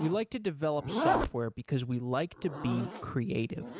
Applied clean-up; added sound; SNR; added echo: none; Zipper (clothing); 4 dB; none.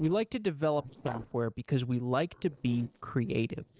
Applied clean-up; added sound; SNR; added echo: neural separator model SepFormer DNS4.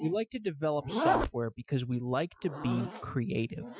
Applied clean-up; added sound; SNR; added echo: classical method Wiener filter.